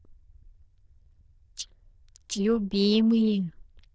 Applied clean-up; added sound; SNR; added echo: neural diffusion model UNIVERSE++.